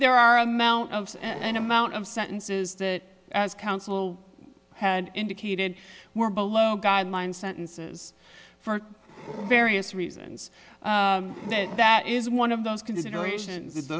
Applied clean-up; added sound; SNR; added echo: none; Wood; 17 dB; none.